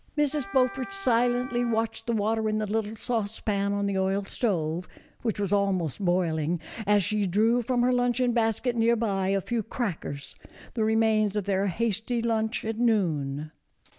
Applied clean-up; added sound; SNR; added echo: none; Wind instrument, woodwind instrument; 16 dB; none.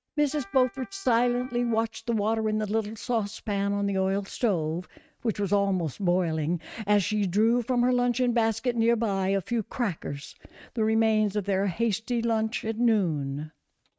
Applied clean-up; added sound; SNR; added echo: neural mask model RNNoise.